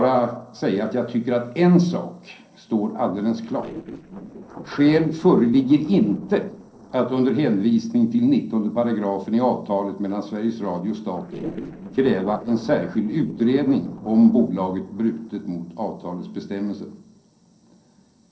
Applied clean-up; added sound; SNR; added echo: neural separator model SepFormer DNS4.